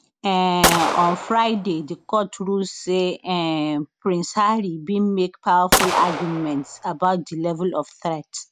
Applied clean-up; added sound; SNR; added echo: none; Gunshot, gunfire; 2 dB; none.